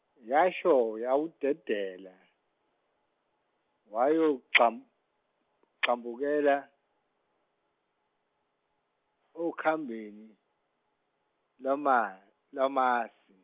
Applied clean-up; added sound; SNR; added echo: none; none; none; none.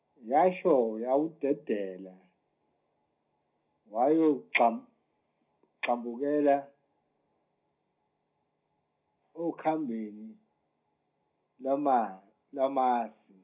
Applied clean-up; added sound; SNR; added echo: none; none; none; reverberation time 0.4 s.